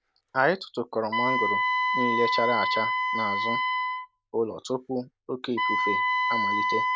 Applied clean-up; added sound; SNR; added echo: none; Wind instrument, woodwind instrument; -3 dB; none.